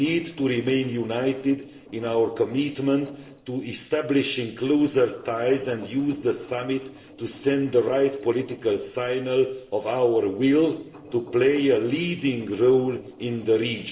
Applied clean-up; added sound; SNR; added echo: neural separator model SepFormer DNS4.